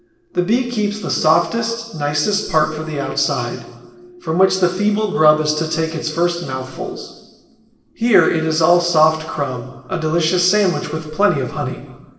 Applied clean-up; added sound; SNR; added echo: none; none; none; reverberation time 1.1 s.